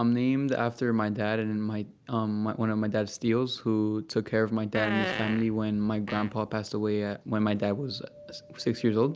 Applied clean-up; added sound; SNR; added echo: none; Fart; 8 dB; none.